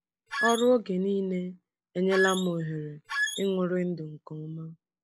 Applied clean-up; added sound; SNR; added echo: neural mask model Resemble Enhance denoiser.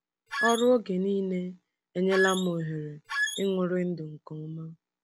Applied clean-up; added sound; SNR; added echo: none; Squeak; 3 dB; none.